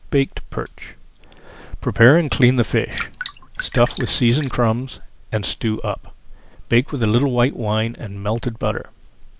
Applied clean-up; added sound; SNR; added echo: none; Drip; 12 dB; none.